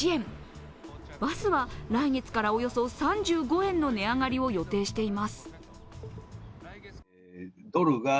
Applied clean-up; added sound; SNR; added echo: none; none; none; none.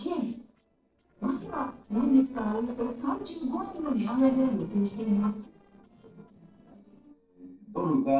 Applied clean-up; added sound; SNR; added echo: neural separator model SepFormer DNS4.